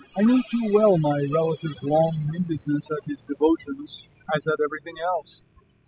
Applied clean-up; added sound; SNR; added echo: classical method spectral subtraction.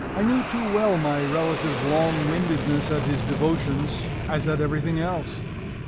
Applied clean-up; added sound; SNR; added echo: none; Fixed-wing aircraft, airplane; 4 dB; none.